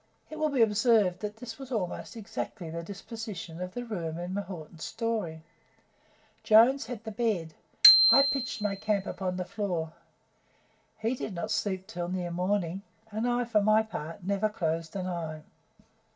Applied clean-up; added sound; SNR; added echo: none; Bicycle bell; -2 dB; reverberation time 0.2 s.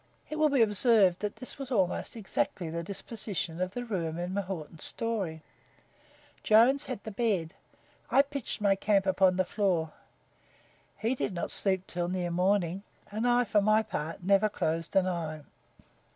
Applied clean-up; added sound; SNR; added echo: none; none; none; none.